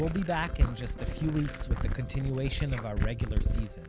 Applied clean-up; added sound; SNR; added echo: none; Glass; -2 dB; none.